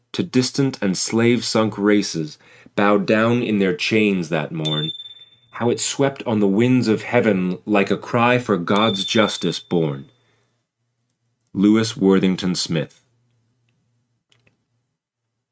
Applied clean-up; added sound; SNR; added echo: neural mask model RNNoise.